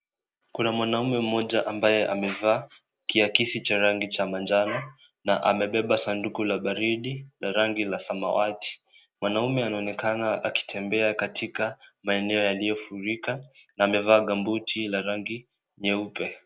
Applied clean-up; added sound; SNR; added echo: none; none; none; none.